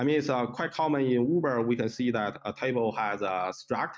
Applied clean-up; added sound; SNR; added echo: neural mask model RNNoise.